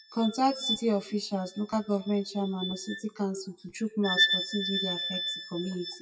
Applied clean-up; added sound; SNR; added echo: classical method WPE with log-MMSE.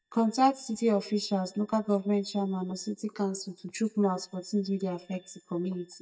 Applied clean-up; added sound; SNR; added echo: neural mask model DeepFilterNet 3.